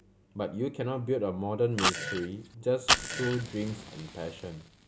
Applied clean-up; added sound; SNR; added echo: none; Fart + Fire; 2 dB; none.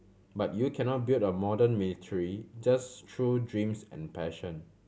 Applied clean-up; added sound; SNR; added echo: none; none; none; none.